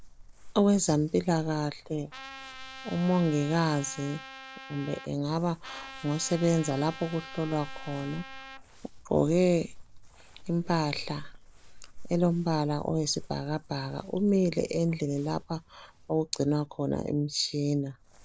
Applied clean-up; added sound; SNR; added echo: none; Trumpet + Crumpling, crinkling; 16 dB; none.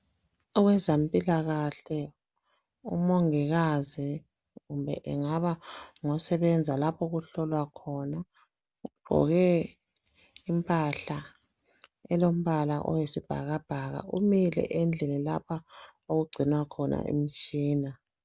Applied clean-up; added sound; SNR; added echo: none; none; none; none.